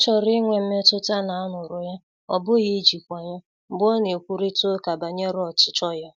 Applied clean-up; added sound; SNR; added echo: none; none; none; none.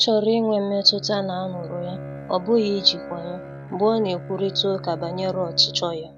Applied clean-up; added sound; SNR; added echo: none; Bowed string instrument; 13 dB; none.